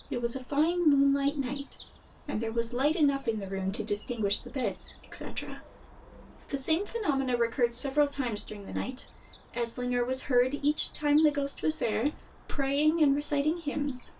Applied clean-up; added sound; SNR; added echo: none; Bird vocalization, bird call, bird song; 16 dB; reverberation time 0.2 s.